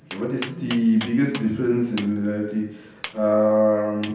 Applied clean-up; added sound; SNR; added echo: none; Tap; 18 dB; reverberation time 0.9 s.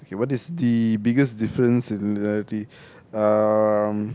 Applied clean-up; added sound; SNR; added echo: none; none; none; none.